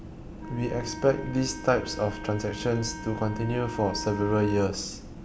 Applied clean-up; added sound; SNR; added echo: none; Wind instrument, woodwind instrument; 12 dB; none.